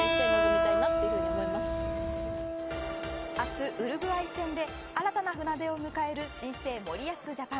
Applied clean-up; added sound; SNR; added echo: none; Keyboard (musical); -2 dB; none.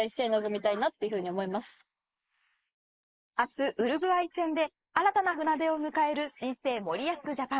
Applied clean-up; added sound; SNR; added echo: neural mask model Resemble Enhance denoiser.